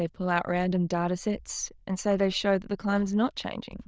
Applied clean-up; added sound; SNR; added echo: neural diffusion model UNIVERSE++.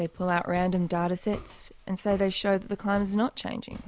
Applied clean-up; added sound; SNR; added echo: none; Walk, footsteps; 19 dB; none.